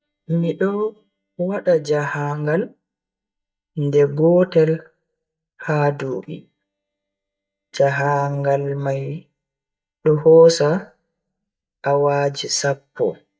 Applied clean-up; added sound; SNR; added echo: neural mask model DeepFilterNet 3.